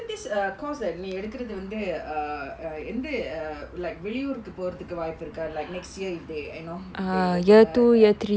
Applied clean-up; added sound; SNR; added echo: none; none; none; none.